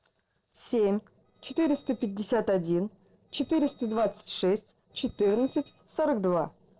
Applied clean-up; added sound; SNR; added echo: neural separator model SepFormer DNS4.